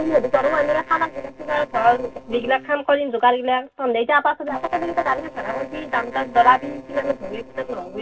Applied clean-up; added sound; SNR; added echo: neural separator model SepFormer DNS4.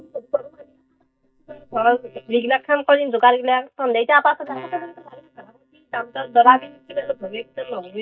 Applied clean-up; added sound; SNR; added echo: neural mask model DeepFilterNet 3.